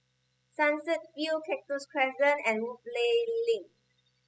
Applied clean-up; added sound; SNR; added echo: classical method spectral subtraction.